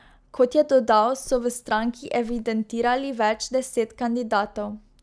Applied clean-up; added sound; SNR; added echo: none; Walk, footsteps; 20 dB; none.